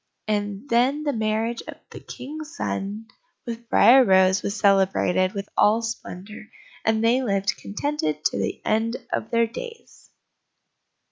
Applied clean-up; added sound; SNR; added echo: none; none; none; none.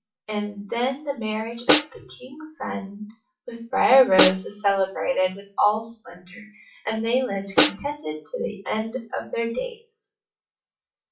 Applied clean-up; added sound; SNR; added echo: classical method WPE with log-MMSE.